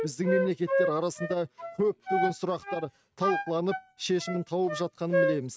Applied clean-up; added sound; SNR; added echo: neural mask model RNNoise.